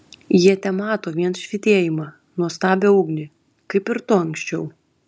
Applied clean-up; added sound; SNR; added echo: none; none; none; none.